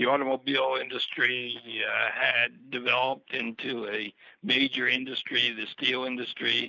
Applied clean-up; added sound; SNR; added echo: neural mask model Resemble Enhance denoiser.